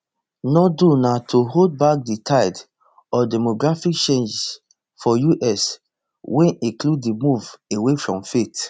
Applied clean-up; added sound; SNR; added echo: none; none; none; none.